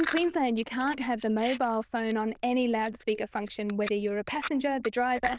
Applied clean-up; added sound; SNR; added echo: neural diffusion model UNIVERSE++.